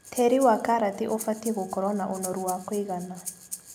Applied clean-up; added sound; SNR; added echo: none; Breathing; 16 dB; none.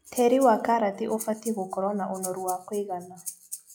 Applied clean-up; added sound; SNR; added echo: classical method log-MMSE.